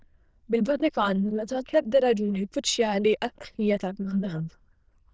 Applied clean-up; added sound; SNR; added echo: neural diffusion model UNIVERSE++.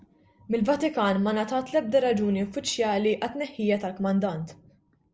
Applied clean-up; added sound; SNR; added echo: none; none; none; none.